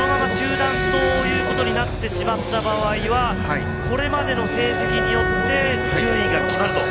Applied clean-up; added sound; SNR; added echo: none; Bowed string instrument; 3 dB; none.